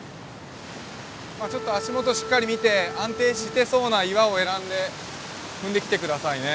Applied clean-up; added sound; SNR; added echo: none; Wind instrument, woodwind instrument; 11 dB; none.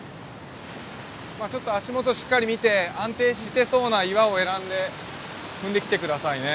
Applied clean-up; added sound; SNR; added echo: none; none; none; none.